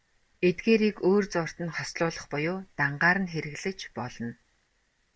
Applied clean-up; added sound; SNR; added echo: none; none; none; none.